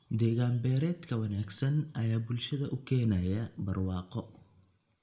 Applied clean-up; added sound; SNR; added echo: none; none; none; reverberation time 0.4 s.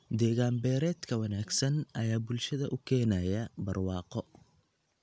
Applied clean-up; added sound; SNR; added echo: none; none; none; none.